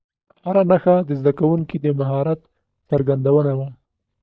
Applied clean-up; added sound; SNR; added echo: neural mask model DeepFilterNet 3.